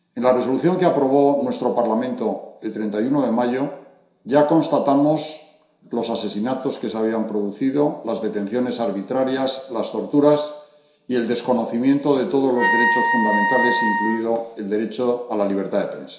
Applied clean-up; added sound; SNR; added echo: none; Wind instrument, woodwind instrument; 1 dB; reverberation time 0.7 s.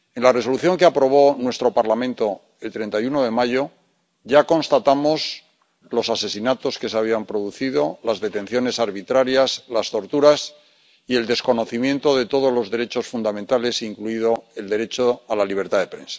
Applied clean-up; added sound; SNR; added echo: none; none; none; none.